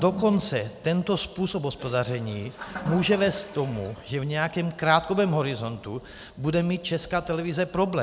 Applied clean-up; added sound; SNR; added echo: none; Toilet flush; 16 dB; none.